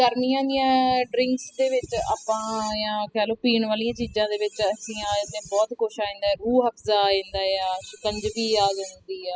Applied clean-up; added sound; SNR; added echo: classical method spectral subtraction.